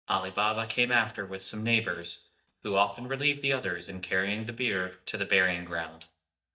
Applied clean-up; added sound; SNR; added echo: neural mask model DeepFilterNet 3.